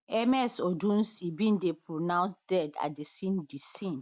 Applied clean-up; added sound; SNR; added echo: none; none; none; none.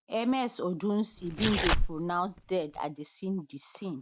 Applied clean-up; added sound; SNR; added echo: none; Tearing; -1 dB; none.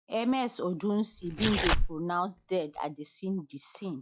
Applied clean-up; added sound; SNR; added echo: classical method log-MMSE.